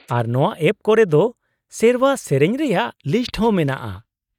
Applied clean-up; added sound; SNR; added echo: neural mask model DeepFilterNet 3.